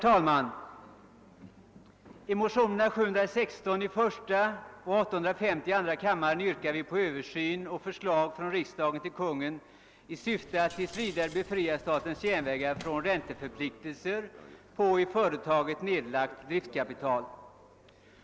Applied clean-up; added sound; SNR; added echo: none; Coin (dropping); 20 dB; none.